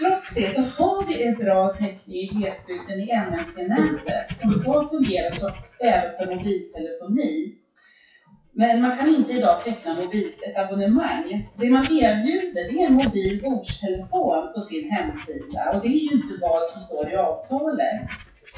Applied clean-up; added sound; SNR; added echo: classical method WPE with log-MMSE.